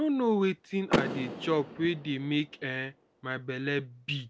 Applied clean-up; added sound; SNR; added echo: none; Door / Car; 7 dB; none.